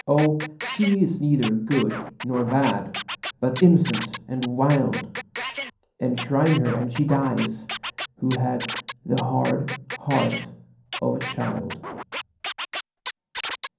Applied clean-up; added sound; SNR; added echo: none; Scratching (performance technique); 10 dB; reverberation time 0.6 s.